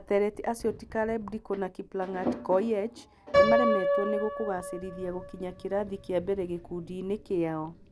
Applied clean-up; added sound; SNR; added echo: none; Piano; 2 dB; none.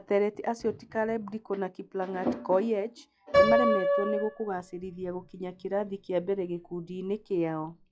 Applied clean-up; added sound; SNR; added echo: classical method log-MMSE.